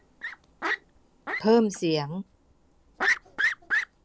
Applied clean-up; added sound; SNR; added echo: none; Fowl; 2 dB; none.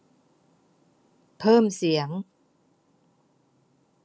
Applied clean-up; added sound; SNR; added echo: none; none; none; none.